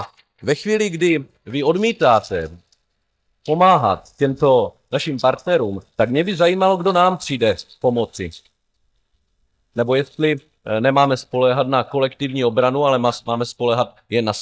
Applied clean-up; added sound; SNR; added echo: neural mask model DeepFilterNet 3.